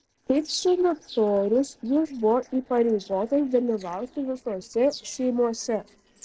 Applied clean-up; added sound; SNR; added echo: neural separator model SepFormer DNS4.